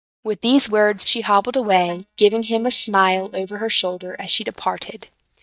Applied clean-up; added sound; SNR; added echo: neural mask model DeepFilterNet 3.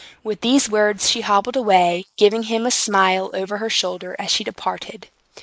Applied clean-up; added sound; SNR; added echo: neural mask model Resemble Enhance denoiser.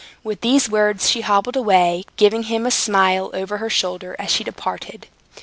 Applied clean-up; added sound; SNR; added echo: none; none; none; none.